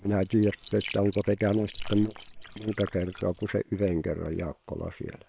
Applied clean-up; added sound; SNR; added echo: neural separator model SepFormer WHAM!.